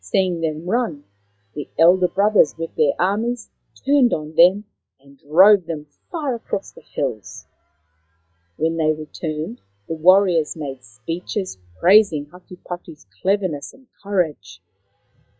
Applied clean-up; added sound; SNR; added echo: classical method log-MMSE.